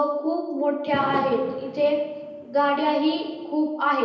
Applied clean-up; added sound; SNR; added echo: none; Fireworks; 14 dB; reverberation time 1.0 s.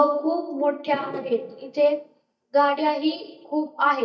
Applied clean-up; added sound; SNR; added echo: neural mask model DeepFilterNet 3.